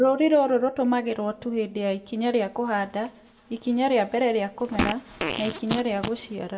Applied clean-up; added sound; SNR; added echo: none; Fart; 6 dB; reverberation time 1.1 s.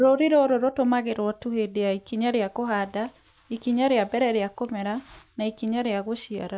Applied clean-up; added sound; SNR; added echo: none; none; none; none.